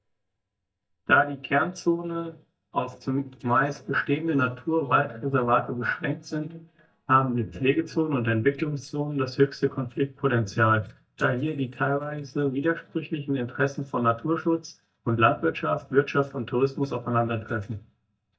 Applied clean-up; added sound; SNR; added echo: neural mask model DeepFilterNet 3.